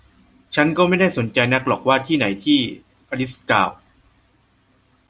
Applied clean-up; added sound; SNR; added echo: none; none; none; none.